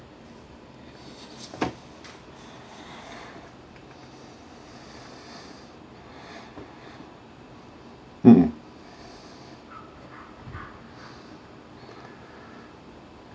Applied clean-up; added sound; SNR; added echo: none; none; none; none.